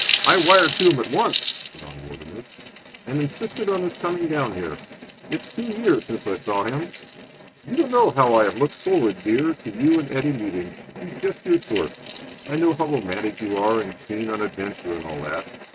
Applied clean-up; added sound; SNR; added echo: neural mask model RNNoise.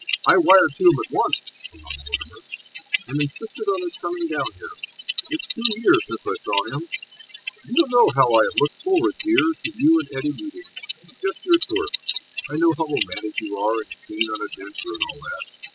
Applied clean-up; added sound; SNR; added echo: classical method spectral subtraction.